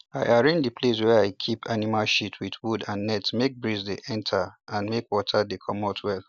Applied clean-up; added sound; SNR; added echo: none; none; none; none.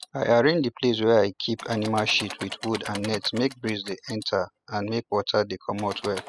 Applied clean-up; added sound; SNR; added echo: classical method spectral subtraction.